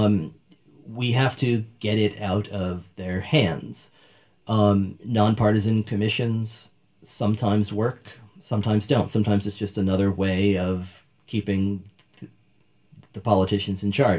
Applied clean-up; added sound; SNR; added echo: none; none; none; reverberation time 0.2 s.